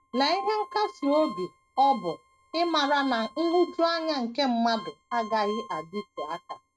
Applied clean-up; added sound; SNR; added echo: neural mask model RNNoise.